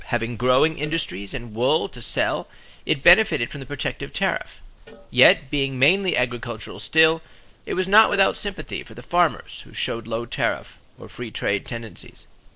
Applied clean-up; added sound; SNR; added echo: neural separator model SepFormer DNS4.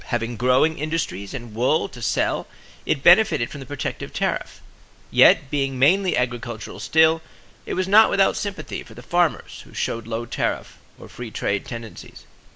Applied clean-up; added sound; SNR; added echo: none; none; none; none.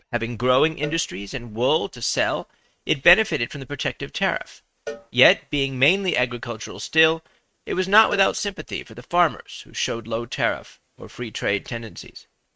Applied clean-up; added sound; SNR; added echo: neural mask model RNNoise.